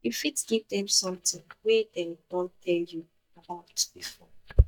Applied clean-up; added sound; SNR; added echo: neural mask model DeepFilterNet 3.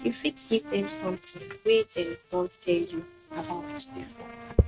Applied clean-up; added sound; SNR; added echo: neural mask model RNNoise.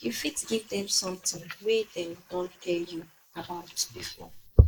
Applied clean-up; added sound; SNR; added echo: neural mask model Resemble Enhance denoiser.